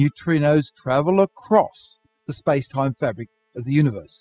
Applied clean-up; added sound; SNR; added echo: classical method spectral subtraction.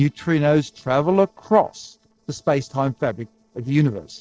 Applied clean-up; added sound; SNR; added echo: neural separator model SepFormer DNS4.